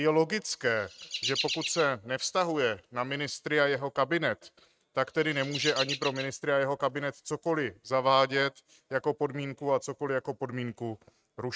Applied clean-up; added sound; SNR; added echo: neural mask model RNNoise.